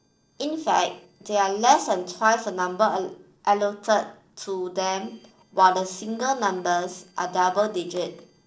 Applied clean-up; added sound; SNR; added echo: neural separator model SepFormer DNS4.